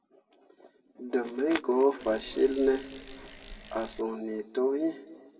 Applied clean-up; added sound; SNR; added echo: none; Bicycle; 12 dB; reverberation time 2.0 s.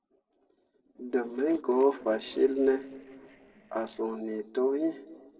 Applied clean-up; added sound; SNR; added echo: neural separator model SepFormer DNS4.